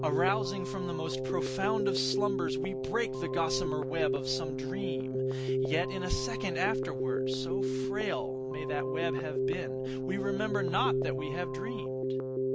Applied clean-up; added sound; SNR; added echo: none; Keyboard (musical); -3 dB; none.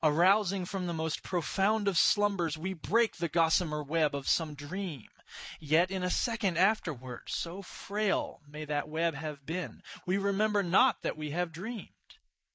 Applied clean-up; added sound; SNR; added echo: neural mask model Resemble Enhance denoiser.